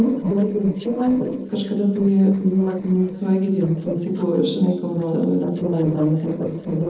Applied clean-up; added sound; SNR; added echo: neural separator model SepFormer DNS4.